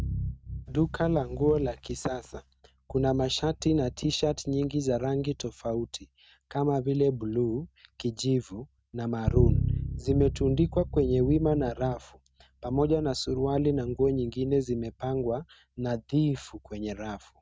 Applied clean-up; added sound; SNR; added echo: neural mask model RNNoise.